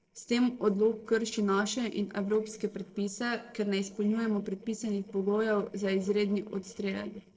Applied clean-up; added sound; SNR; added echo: neural separator model SepFormer DNS4.